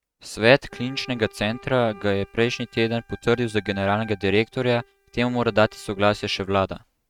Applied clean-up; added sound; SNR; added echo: neural mask model RNNoise.